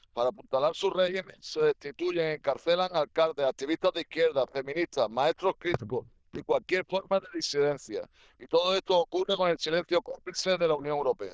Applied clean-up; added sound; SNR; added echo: neural diffusion model UNIVERSE++.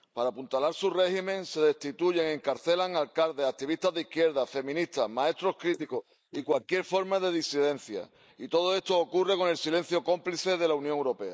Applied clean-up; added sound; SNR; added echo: neural mask model Resemble Enhance denoiser.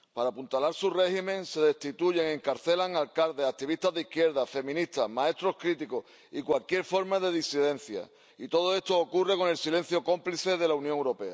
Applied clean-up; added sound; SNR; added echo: none; none; none; none.